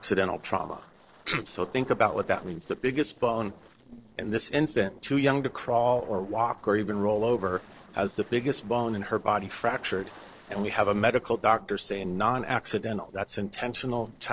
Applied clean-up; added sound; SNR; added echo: neural separator model SepFormer DNS4.